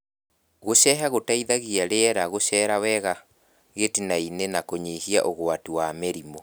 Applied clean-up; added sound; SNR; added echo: none; none; none; none.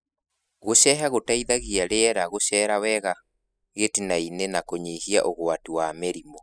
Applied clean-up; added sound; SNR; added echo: classical method spectral subtraction.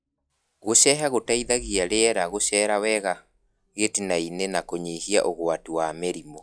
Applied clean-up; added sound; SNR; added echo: classical method log-MMSE.